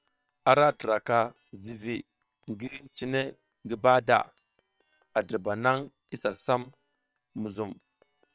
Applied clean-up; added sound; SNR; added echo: neural separator model SepFormer WHAM!.